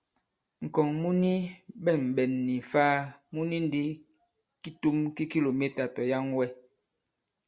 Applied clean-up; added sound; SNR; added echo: none; none; none; none.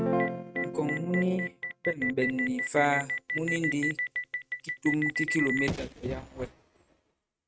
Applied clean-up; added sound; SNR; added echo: neural mask model RNNoise.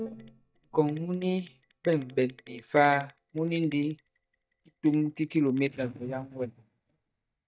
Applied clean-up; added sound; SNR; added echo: neural mask model DeepFilterNet 3.